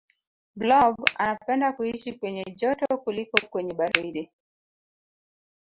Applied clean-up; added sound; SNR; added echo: none; Finger snapping; 1 dB; none.